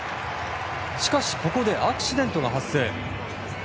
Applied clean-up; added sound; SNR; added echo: none; none; none; none.